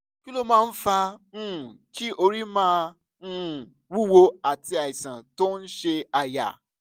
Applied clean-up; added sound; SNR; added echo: none; none; none; none.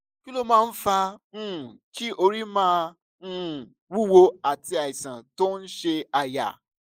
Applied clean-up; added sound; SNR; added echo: neural mask model Resemble Enhance denoiser.